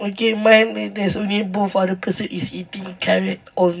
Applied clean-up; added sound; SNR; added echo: none; none; none; reverberation time 0.4 s.